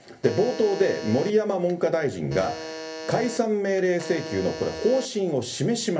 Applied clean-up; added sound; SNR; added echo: none; Alarm; 12 dB; reverberation time 0.3 s.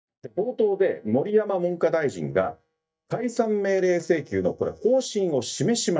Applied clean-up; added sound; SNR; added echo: neural mask model DeepFilterNet 3.